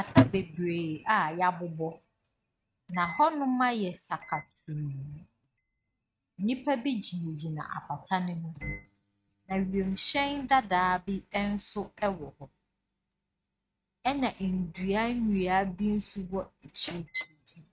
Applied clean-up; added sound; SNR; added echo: neural mask model RNNoise.